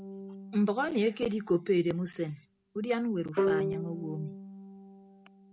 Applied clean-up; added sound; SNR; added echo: none; Bowed string instrument; 6 dB; none.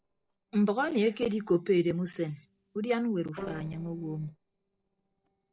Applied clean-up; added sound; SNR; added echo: neural separator model SepFormer DNS4.